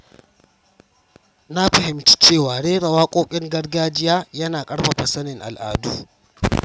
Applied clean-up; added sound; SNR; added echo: none; none; none; none.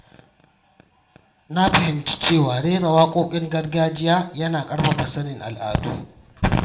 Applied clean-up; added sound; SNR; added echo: none; none; none; reverberation time 0.4 s.